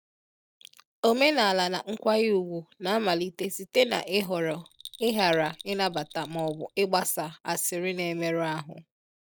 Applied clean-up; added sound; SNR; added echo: none; Bell; 19 dB; none.